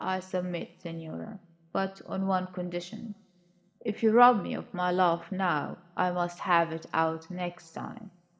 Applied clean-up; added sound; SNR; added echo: none; none; none; reverberation time 2.5 s.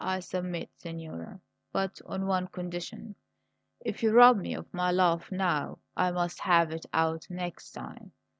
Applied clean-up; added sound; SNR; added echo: none; none; none; none.